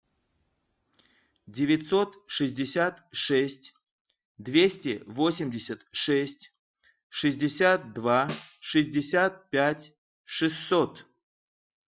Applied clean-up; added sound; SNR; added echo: classical method Wiener filter.